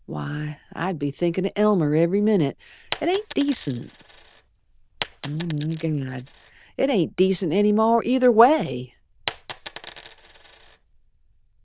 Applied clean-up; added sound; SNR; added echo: neural diffusion model UNIVERSE++.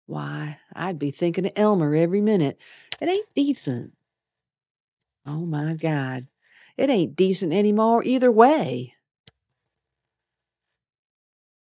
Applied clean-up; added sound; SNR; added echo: neural mask model DeepFilterNet 3.